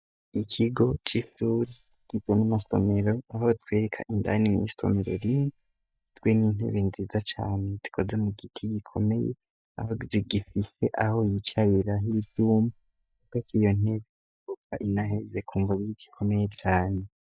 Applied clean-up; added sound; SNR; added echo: neural mask model DeepFilterNet 3.